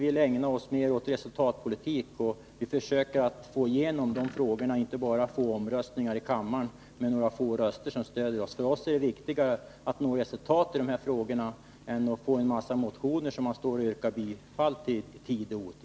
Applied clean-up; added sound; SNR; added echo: none; none; none; none.